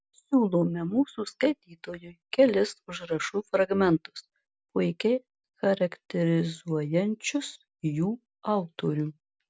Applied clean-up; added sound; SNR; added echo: none; none; none; none.